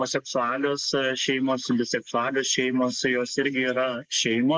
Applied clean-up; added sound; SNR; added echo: neural mask model Resemble Enhance denoiser.